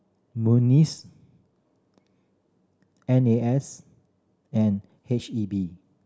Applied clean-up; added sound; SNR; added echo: none; none; none; none.